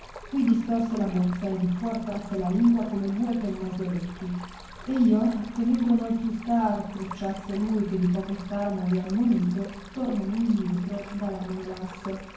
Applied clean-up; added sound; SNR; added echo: none; Stream; 17 dB; reverberation time 0.9 s.